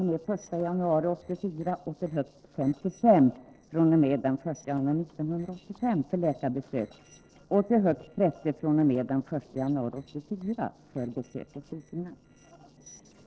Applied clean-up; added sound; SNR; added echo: neural separator model SepFormer DNS4.